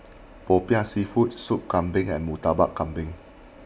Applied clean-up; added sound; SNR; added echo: none; none; none; none.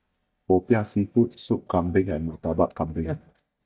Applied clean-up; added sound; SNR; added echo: neural mask model DeepFilterNet 3.